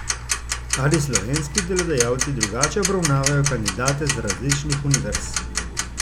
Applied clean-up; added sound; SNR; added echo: none; Tick-tock; 2 dB; none.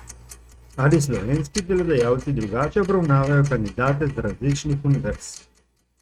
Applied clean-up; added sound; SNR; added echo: neural mask model RNNoise.